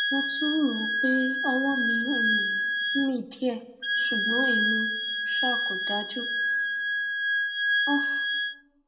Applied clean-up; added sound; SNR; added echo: none; Wind instrument, woodwind instrument; -4 dB; reverberation time 0.9 s.